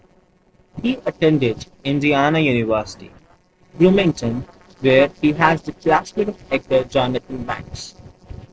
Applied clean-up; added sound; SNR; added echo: neural separator model SepFormer DNS4.